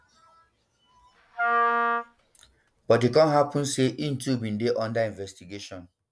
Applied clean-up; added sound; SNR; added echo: none; Wind instrument, woodwind instrument; 1 dB; none.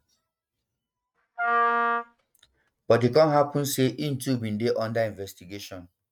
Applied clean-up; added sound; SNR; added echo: neural mask model RNNoise.